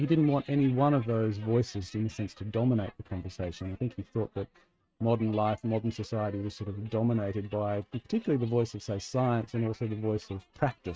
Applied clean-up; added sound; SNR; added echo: neural mask model RNNoise.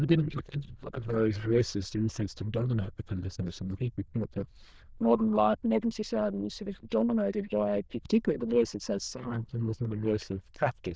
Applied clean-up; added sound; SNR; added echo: neural diffusion model UNIVERSE++.